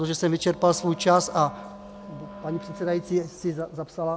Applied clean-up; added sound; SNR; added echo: none; Wind instrument, woodwind instrument; 17 dB; none.